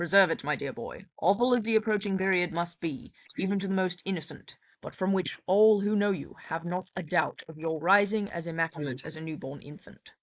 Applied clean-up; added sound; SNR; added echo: neural mask model Resemble Enhance denoiser.